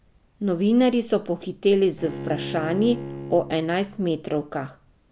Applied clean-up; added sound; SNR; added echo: none; Bowed string instrument; 12 dB; none.